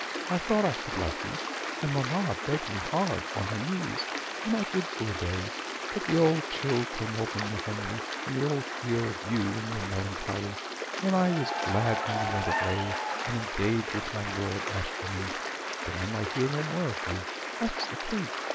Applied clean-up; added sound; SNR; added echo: none; Applause / Cheering + Stream; 3 dB; none.